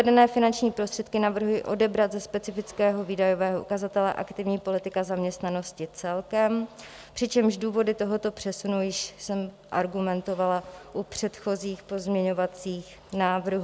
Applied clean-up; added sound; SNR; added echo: none; none; none; none.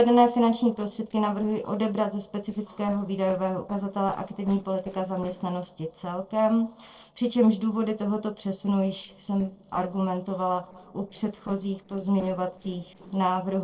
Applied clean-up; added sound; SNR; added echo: neural separator model SepFormer DNS4.